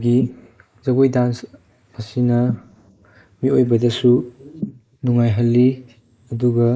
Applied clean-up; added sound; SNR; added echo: neural mask model Resemble Enhance denoiser.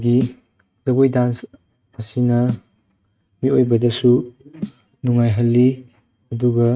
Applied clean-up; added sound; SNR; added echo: neural mask model RNNoise.